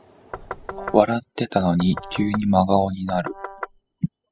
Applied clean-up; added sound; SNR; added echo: classical method spectral subtraction.